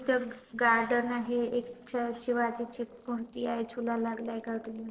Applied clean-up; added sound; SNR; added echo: neural separator model SepFormer DNS4.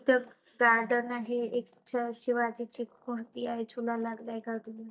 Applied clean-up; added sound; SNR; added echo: neural mask model DeepFilterNet 3.